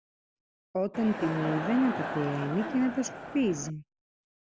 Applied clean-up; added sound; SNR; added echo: none; Crowd; 6 dB; none.